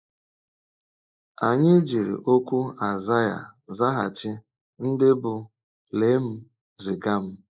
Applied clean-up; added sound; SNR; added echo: neural mask model Resemble Enhance denoiser.